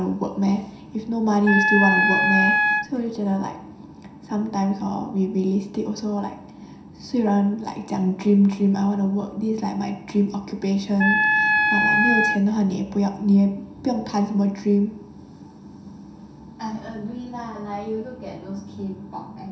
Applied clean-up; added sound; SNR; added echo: none; Wind instrument, woodwind instrument; -3 dB; reverberation time 0.7 s.